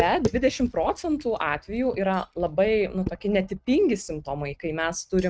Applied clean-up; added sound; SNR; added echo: neural mask model RNNoise.